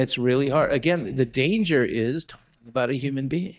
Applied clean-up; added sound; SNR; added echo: neural mask model DeepFilterNet 3.